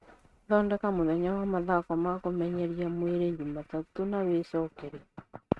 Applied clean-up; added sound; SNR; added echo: neural mask model RNNoise.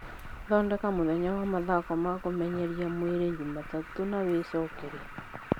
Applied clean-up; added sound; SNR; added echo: none; Alarm; 13 dB; none.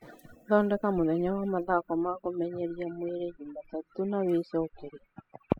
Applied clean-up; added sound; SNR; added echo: classical method spectral subtraction.